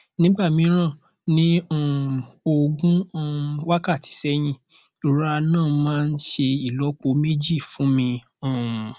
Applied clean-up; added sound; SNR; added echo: none; none; none; none.